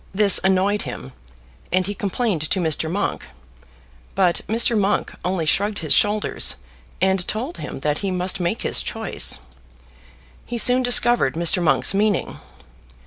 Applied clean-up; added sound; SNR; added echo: none; none; none; none.